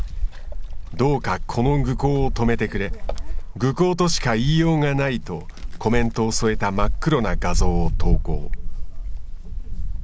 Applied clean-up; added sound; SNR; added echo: none; Wind; 0 dB; none.